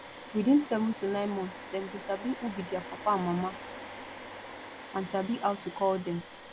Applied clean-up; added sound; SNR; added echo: none; Domestic sounds, home sounds; 11 dB; none.